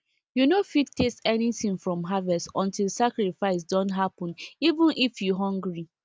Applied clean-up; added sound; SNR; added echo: none; none; none; none.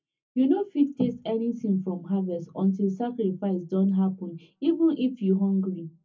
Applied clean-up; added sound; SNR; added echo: none; none; none; reverberation time 0.3 s.